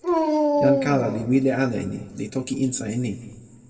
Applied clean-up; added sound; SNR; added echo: none; Dog; 1 dB; reverberation time 1.5 s.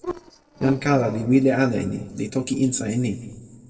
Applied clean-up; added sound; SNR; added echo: neural separator model SepFormer DNS4.